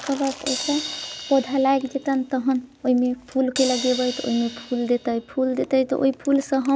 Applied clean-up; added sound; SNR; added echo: none; Crash cymbal; 13 dB; none.